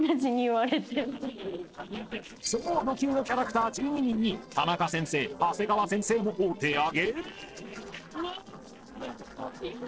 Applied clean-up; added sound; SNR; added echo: neural separator model SepFormer DNS4.